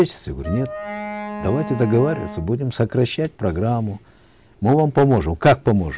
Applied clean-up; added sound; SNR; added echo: none; Wind instrument, woodwind instrument; 11 dB; none.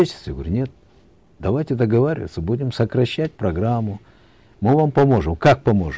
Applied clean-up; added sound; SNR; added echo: none; none; none; none.